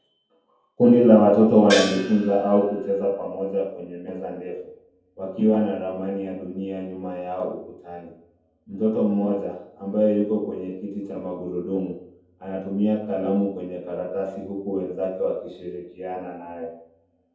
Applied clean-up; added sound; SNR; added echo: none; Gong; 7 dB; reverberation time 0.7 s.